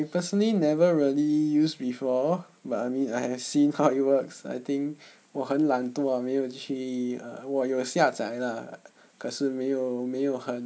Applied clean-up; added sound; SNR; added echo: none; none; none; none.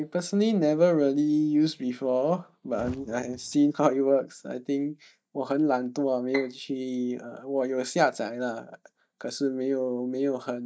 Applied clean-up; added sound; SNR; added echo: neural mask model DeepFilterNet 3.